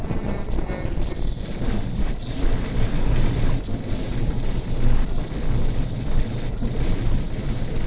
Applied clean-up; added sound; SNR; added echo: neural separator model SepFormer DNS4.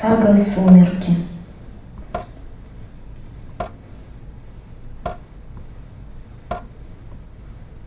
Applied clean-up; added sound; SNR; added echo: none; Drip / Sink (filling or washing) / Water tap, faucet; 14 dB; reverberation time 0.8 s.